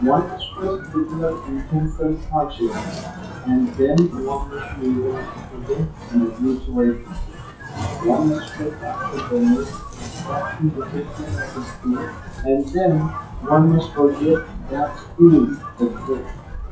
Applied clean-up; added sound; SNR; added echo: classical method WPE with log-MMSE.